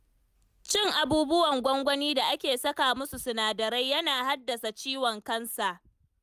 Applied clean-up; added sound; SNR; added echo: none; none; none; none.